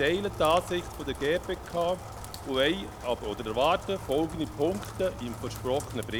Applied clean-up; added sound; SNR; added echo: none; Rain; 11 dB; none.